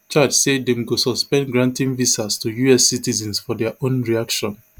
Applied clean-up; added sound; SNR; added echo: none; none; none; none.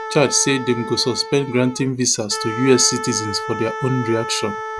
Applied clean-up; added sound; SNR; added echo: none; Wind instrument, woodwind instrument; 9 dB; none.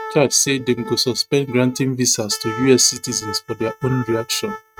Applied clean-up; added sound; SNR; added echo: neural mask model RNNoise.